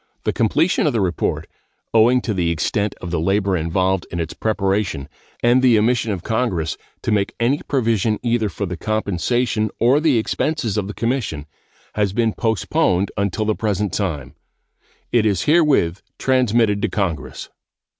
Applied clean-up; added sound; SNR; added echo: none; none; none; none.